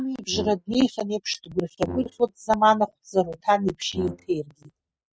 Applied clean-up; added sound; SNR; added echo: neural mask model RNNoise.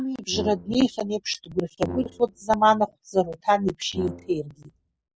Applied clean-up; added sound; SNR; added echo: none; Brass instrument; 14 dB; none.